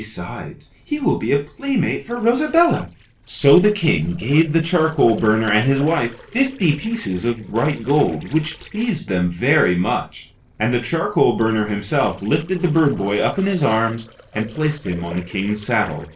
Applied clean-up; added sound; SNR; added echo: neural separator model SepFormer DNS4.